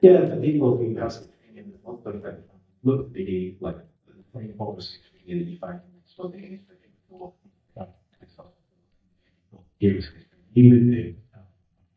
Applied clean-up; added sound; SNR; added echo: neural mask model DeepFilterNet 3.